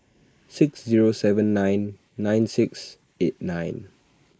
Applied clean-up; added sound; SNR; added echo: neural mask model Resemble Enhance denoiser.